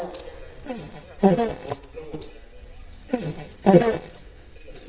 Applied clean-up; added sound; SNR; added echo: neural mask model DeepFilterNet 3.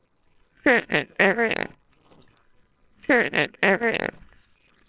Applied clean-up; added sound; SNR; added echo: neural separator model SepFormer WHAMR!.